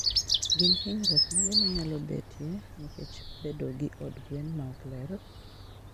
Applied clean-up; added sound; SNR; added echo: none; Bird vocalization, bird call, bird song; -5 dB; none.